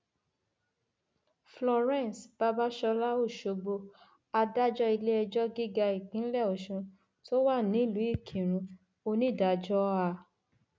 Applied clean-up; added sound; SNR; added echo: none; none; none; none.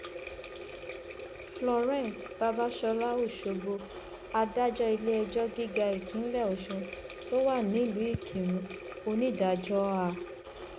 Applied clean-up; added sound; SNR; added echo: none; Water tap, faucet; 10 dB; none.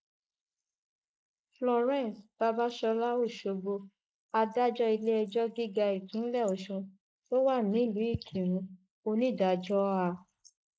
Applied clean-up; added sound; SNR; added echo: neural mask model Resemble Enhance denoiser.